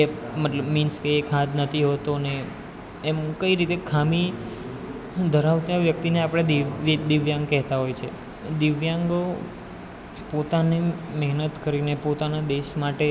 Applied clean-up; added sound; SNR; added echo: none; none; none; none.